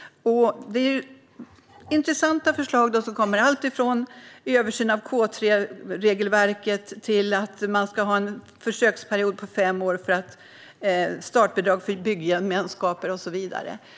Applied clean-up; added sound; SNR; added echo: none; none; none; none.